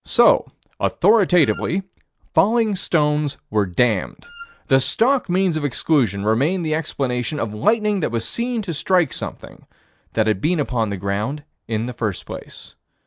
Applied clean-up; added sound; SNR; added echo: none; Wind instrument, woodwind instrument; 19 dB; none.